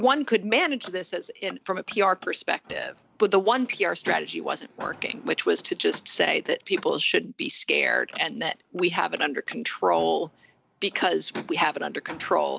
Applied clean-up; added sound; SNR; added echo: none; Car; 20 dB; none.